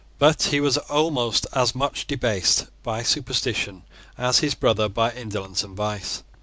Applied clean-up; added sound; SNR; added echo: none; none; none; none.